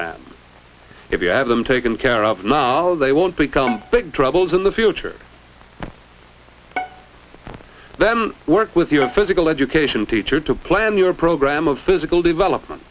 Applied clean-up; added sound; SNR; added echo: none; Bowed string instrument; 16 dB; none.